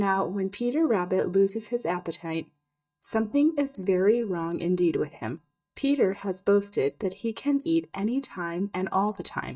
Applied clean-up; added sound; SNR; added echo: neural mask model DeepFilterNet 3.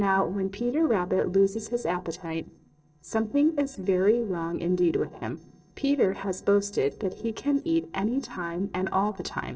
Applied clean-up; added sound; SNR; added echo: neural separator model SepFormer DNS4.